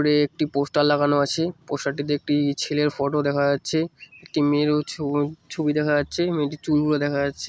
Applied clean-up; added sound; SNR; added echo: none; none; none; none.